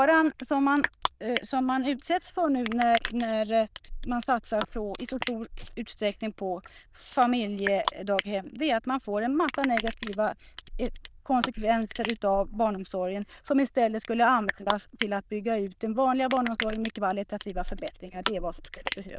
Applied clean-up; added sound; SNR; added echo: neural diffusion model UNIVERSE++.